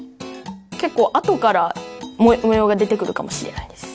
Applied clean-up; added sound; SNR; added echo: none; none; none; none.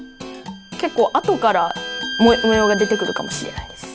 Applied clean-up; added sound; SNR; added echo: none; Bowed string instrument; 10 dB; none.